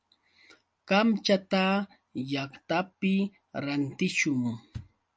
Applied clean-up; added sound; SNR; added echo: none; none; none; none.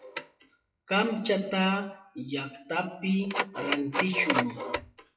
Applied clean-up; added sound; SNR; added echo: classical method WPE with log-MMSE.